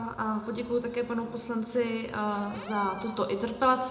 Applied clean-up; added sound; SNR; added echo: none; Cupboard open or close / Door; 17 dB; reverberation time 0.6 s.